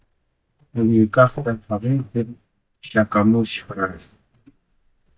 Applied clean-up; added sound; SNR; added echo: neural mask model DeepFilterNet 3.